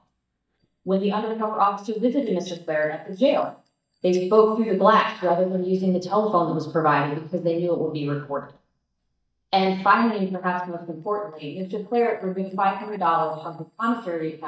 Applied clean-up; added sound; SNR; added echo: neural mask model DeepFilterNet 3.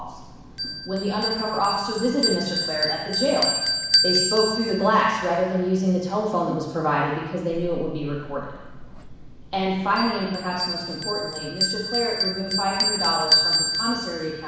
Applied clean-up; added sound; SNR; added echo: none; Bell; 2 dB; reverberation time 1.1 s.